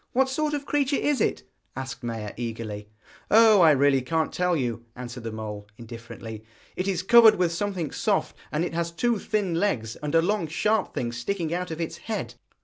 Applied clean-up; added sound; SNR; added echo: none; none; none; none.